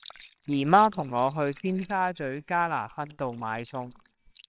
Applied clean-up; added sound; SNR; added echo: neural separator model SepFormer WHAMR!.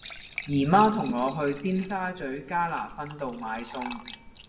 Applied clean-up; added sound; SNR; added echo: none; Fill (with liquid) / Trickle, dribble / Glass; 15 dB; reverberation time 0.7 s.